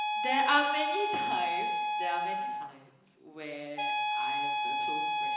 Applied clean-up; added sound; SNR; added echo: none; Wind instrument, woodwind instrument; -3 dB; reverberation time 1.0 s.